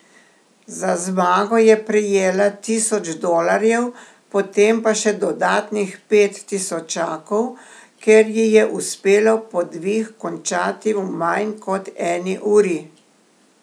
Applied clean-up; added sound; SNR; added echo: none; none; none; none.